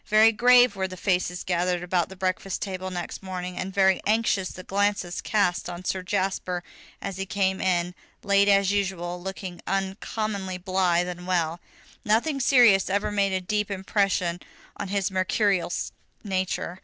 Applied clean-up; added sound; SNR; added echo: none; none; none; none.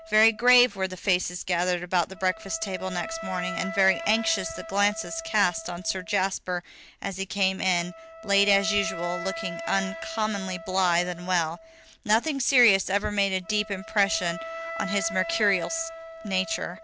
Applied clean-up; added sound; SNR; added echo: none; Wind instrument, woodwind instrument; 12 dB; none.